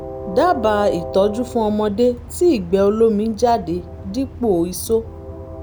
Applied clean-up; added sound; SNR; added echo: none; Train; 13 dB; none.